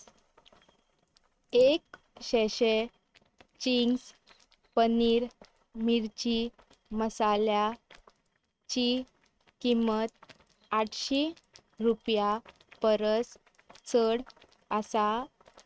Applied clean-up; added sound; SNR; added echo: neural mask model RNNoise.